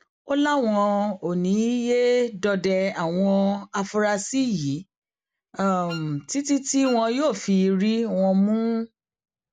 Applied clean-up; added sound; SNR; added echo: none; Wind instrument, woodwind instrument; 19 dB; none.